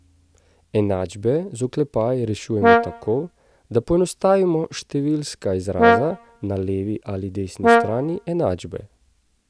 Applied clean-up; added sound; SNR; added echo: none; Brass instrument; -1 dB; none.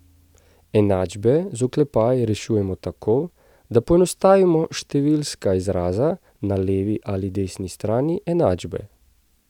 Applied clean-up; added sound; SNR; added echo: none; none; none; none.